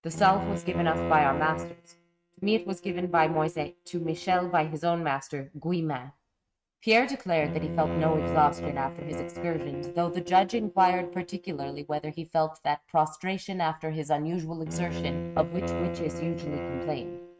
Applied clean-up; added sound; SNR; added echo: neural mask model RNNoise.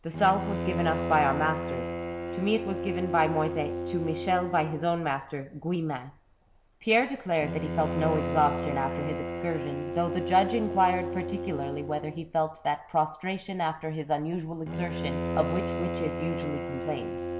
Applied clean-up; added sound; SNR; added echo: none; Bowed string instrument; 5 dB; none.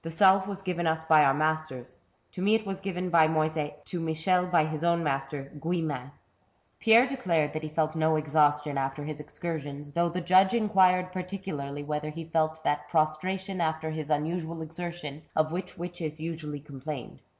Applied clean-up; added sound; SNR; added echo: none; none; none; none.